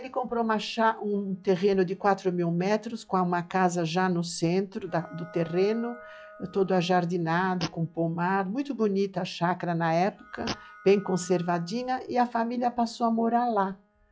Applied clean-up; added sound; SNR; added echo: classical method log-MMSE.